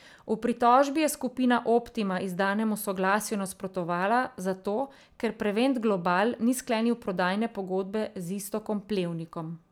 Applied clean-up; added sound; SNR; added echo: none; none; none; none.